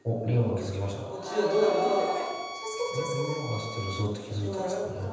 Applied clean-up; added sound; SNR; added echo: none; Bowed string instrument; 12 dB; reverberation time 1.1 s.